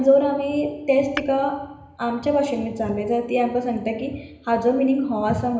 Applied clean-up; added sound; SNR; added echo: none; Tap / Hammer; 16 dB; reverberation time 0.9 s.